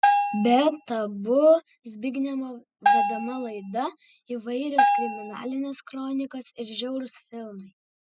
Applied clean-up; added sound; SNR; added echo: classical method spectral subtraction.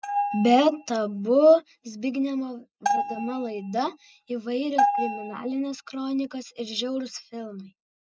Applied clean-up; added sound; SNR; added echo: neural mask model RNNoise.